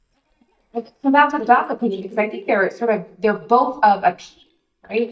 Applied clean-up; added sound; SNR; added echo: neural mask model DeepFilterNet 3.